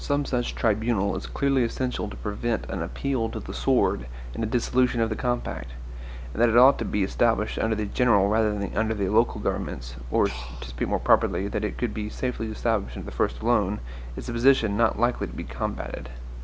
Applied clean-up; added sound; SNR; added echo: none; Breathing; 15 dB; none.